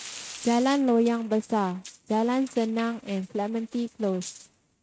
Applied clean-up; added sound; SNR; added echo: neural mask model RNNoise.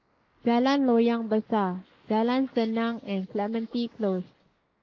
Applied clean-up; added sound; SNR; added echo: neural mask model Resemble Enhance denoiser.